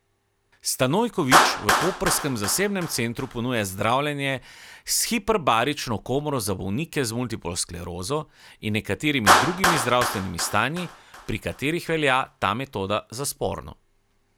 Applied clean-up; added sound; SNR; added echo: none; Clapping; 3 dB; none.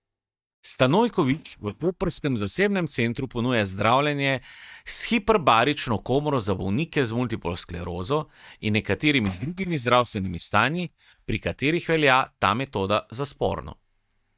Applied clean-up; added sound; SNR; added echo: neural mask model DeepFilterNet 3.